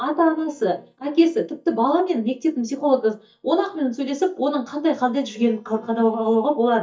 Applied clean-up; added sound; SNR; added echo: neural mask model DeepFilterNet 3.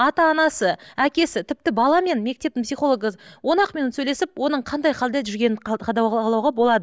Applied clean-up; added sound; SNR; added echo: none; none; none; none.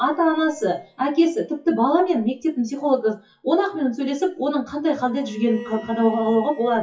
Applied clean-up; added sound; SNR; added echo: classical method WPE with log-MMSE.